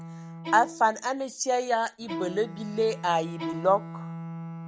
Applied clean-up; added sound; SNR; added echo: none; Bowed string instrument + Bowed string instrument; 10 dB; none.